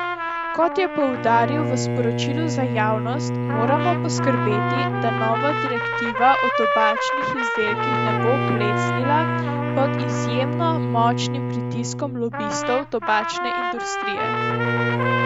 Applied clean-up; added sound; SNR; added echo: none; Trumpet + Bowed string instrument; -2 dB; none.